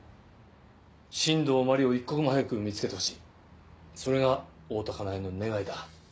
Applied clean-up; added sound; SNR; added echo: none; none; none; none.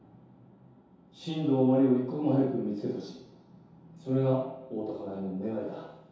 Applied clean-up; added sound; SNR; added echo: none; none; none; reverberation time 0.8 s.